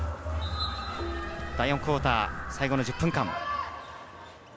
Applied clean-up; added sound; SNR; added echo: none; Gong; 12 dB; none.